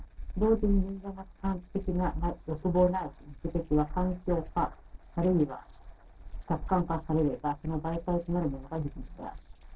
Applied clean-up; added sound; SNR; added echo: neural separator model SepFormer DNS4.